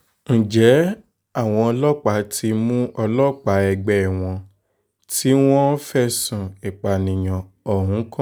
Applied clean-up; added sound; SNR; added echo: none; none; none; none.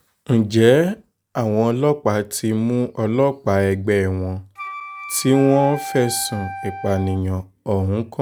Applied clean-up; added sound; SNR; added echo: none; Wind instrument, woodwind instrument; 13 dB; none.